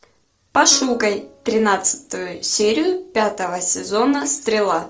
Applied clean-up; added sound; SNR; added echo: neural separator model SepFormer DNS4.